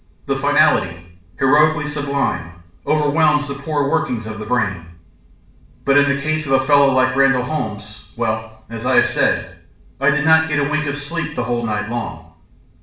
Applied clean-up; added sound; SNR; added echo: none; none; none; reverberation time 0.6 s.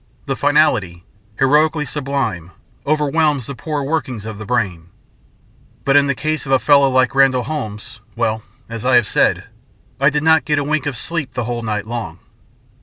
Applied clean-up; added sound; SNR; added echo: none; none; none; none.